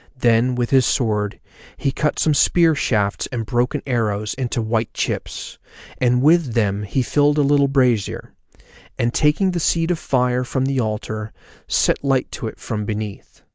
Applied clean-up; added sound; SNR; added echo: none; none; none; none.